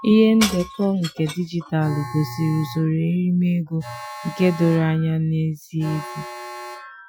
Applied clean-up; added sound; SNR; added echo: classical method Wiener filter.